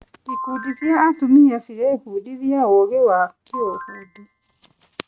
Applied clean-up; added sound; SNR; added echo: neural mask model RNNoise.